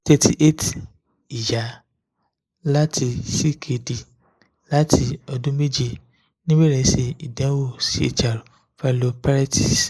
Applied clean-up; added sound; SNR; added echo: neural mask model Resemble Enhance denoiser.